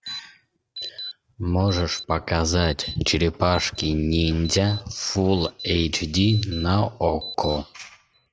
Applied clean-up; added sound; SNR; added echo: neural mask model RNNoise.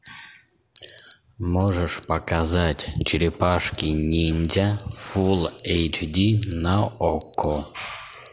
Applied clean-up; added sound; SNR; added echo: none; Alarm; 14 dB; none.